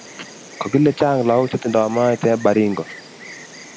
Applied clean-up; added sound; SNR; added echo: none; Insect; 19 dB; none.